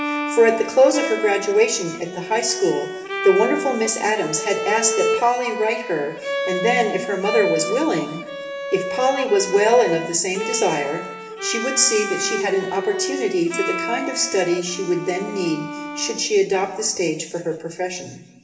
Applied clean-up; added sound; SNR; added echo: none; Bowed string instrument; 7 dB; reverberation time 1.1 s.